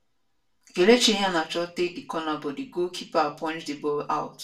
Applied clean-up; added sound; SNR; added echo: none; none; none; reverberation time 0.3 s.